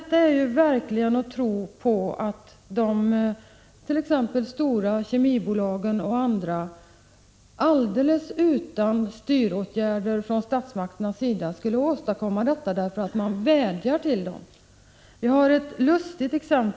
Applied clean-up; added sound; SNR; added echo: none; none; none; none.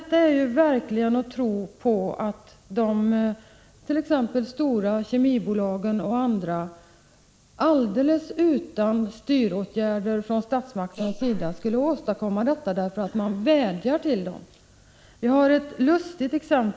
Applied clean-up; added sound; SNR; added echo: neural mask model Resemble Enhance denoiser.